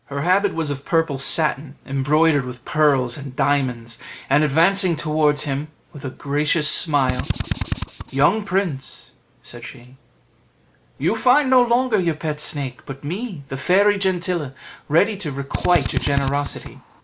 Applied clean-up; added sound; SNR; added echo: none; Drill; 5 dB; none.